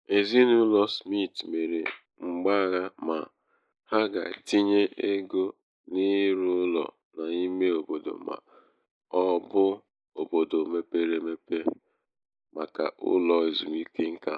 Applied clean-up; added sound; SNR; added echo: neural mask model Resemble Enhance denoiser.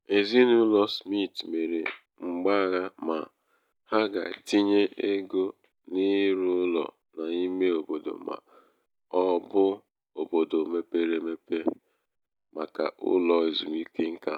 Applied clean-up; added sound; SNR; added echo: none; none; none; none.